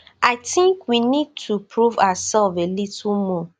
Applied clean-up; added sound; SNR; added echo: none; none; none; none.